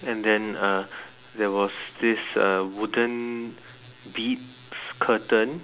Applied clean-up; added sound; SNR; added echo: none; none; none; none.